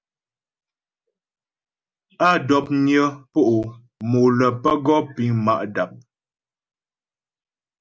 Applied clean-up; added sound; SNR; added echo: none; none; none; none.